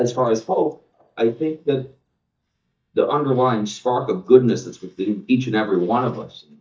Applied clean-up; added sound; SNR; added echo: neural mask model DeepFilterNet 3.